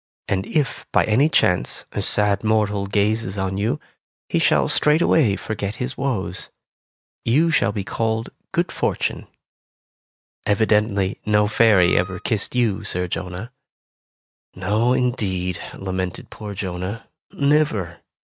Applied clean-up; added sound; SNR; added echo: neural mask model RNNoise.